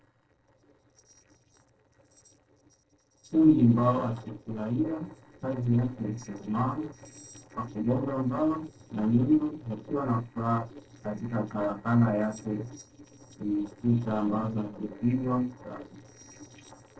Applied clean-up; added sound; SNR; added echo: neural separator model SepFormer DNS4.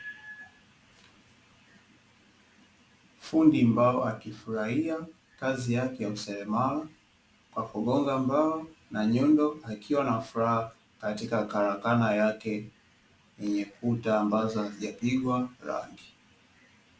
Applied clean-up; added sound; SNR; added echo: none; none; none; none.